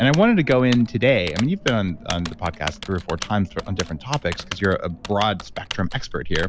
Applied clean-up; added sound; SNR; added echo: none; Wind + Typing; 11 dB; none.